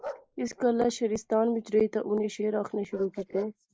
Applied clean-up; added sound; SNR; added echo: neural mask model Resemble Enhance denoiser.